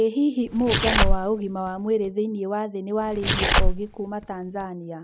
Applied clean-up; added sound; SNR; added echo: none; Tearing; -3 dB; none.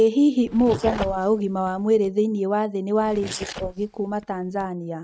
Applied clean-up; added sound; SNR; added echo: neural mask model RNNoise.